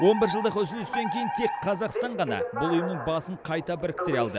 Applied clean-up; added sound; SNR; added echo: none; Alarm; 5 dB; none.